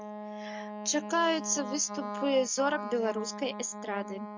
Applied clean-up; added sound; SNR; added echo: neural mask model RNNoise.